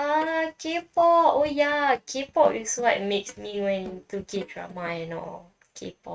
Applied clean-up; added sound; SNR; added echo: neural mask model RNNoise.